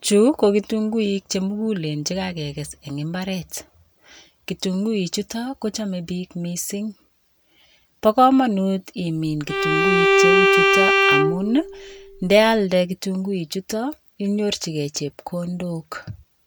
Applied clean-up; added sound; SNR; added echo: none; Bowed string instrument; -4 dB; none.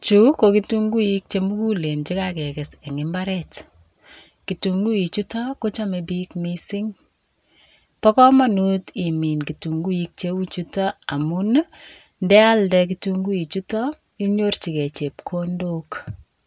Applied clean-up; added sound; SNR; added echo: none; none; none; none.